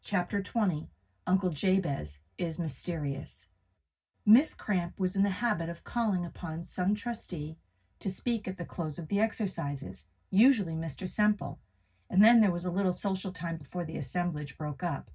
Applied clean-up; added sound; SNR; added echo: none; none; none; reverberation time 0.4 s.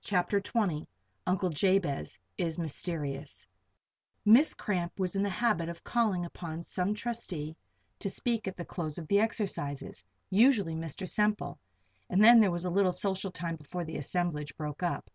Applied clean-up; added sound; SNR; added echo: none; none; none; none.